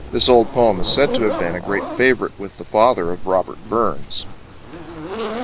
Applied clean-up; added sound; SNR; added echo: none; Zipper (clothing); 11 dB; none.